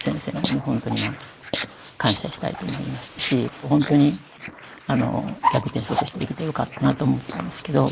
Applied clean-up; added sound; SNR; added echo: neural mask model Resemble Enhance denoiser.